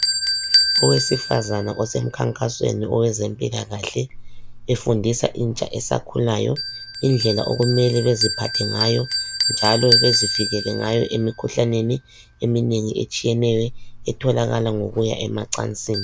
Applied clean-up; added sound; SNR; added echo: none; Bell; 4 dB; none.